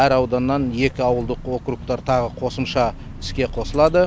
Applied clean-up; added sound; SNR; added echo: none; Motor vehicle (road); 16 dB; none.